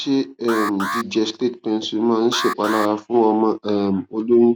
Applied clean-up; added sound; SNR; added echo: none; Alarm; 10 dB; none.